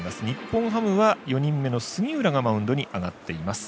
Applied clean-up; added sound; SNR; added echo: none; none; none; none.